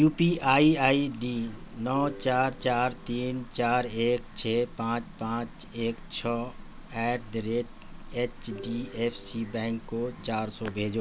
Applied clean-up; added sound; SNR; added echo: none; Plucked string instrument; 19 dB; none.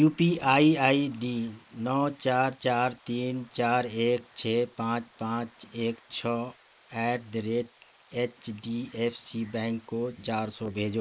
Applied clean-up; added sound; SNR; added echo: neural mask model Resemble Enhance denoiser.